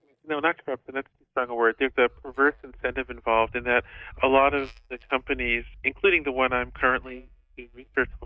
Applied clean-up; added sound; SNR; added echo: neural mask model DeepFilterNet 3.